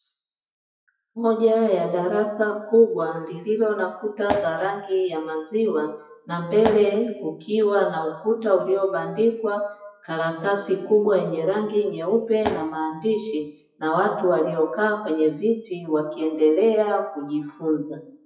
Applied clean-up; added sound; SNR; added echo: classical method WPE with log-MMSE.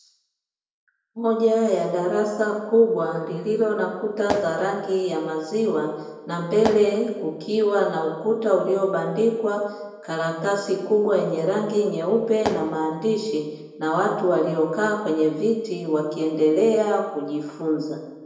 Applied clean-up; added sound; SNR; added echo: none; Fireworks; 10 dB; reverberation time 0.9 s.